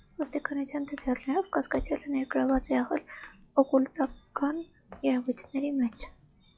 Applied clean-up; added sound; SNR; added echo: classical method log-MMSE.